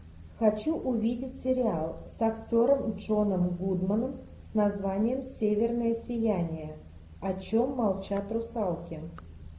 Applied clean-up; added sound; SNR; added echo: none; none; none; none.